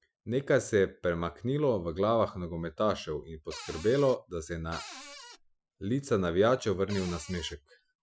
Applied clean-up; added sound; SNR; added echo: classical method Wiener filter.